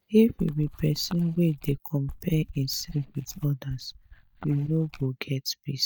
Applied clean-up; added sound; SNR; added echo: neural mask model DeepFilterNet 3.